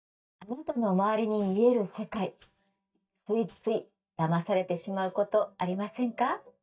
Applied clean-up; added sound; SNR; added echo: neural mask model DeepFilterNet 3.